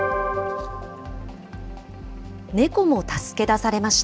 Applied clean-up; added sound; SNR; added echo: none; none; none; none.